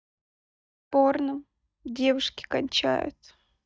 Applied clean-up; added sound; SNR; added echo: neural mask model DeepFilterNet 3.